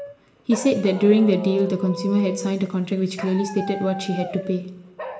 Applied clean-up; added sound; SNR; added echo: none; Dog; 12 dB; reverberation time 1.1 s.